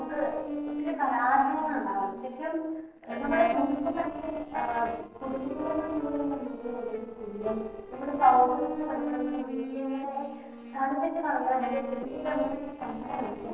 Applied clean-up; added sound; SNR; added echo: neural separator model SepFormer DNS4.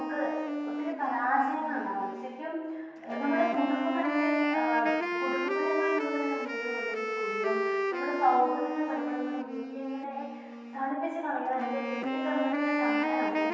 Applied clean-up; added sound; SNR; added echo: none; Wind instrument, woodwind instrument; 0 dB; reverberation time 1.2 s.